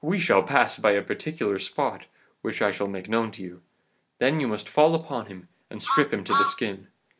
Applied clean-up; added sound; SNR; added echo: none; Truck; 2 dB; none.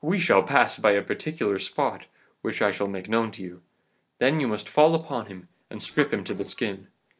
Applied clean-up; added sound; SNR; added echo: neural separator model SepFormer DNS4.